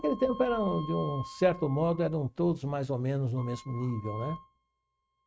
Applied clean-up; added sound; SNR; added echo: neural mask model RNNoise.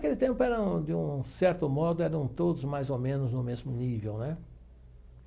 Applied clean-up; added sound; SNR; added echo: none; none; none; none.